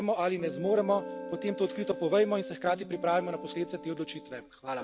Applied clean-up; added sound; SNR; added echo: none; Guitar + Keyboard (musical); 11 dB; none.